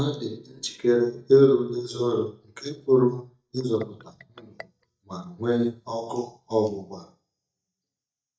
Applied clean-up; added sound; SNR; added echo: neural mask model DeepFilterNet 3.